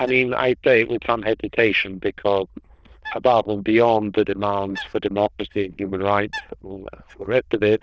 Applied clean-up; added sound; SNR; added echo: neural diffusion model UNIVERSE++.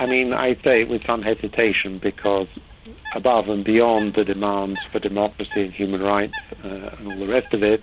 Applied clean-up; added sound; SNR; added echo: none; Bird; 19 dB; none.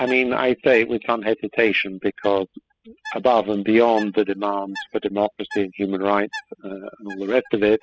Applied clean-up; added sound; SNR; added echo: classical method spectral subtraction.